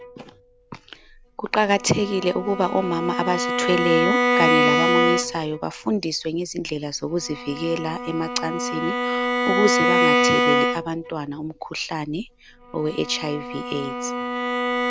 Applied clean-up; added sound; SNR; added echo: none; Bowed string instrument; -1 dB; none.